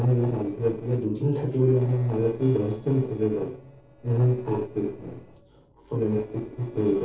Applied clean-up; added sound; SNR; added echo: neural separator model SepFormer DNS4.